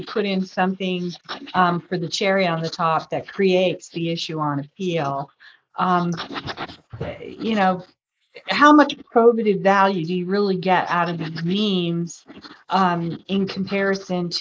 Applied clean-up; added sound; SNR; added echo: neural mask model Resemble Enhance denoiser.